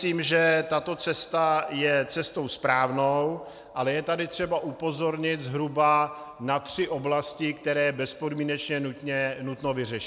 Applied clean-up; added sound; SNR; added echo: none; none; none; none.